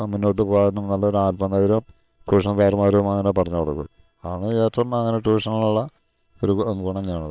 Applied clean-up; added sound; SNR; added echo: neural separator model SepFormer WHAM!.